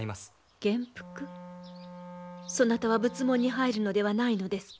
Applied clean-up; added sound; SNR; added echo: none; Wind instrument, woodwind instrument; 16 dB; none.